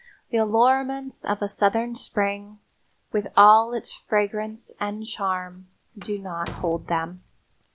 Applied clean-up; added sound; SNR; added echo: none; Slam; 17 dB; none.